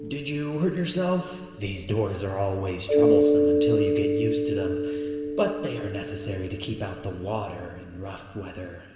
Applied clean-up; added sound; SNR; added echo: none; Mallet percussion; -3 dB; reverberation time 2.9 s.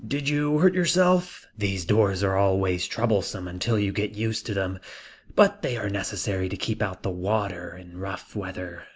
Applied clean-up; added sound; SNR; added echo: none; none; none; none.